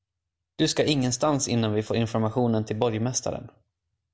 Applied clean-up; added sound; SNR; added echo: none; none; none; none.